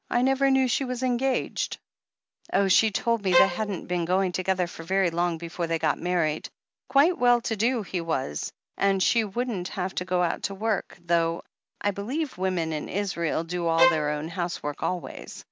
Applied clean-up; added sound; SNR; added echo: none; Bowed string instrument; 0 dB; none.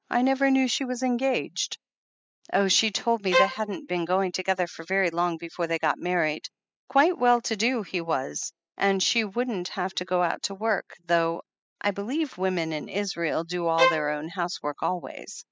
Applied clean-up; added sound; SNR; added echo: classical method spectral subtraction.